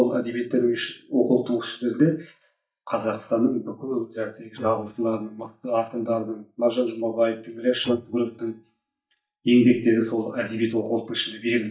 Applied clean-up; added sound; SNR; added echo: neural mask model DeepFilterNet 3.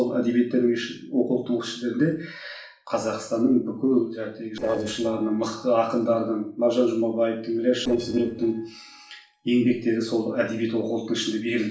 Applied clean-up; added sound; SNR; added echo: neural separator model SepFormer DNS4.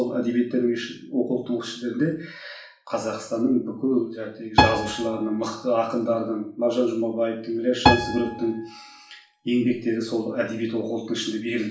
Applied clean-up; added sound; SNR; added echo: none; Piano; 2 dB; reverberation time 0.4 s.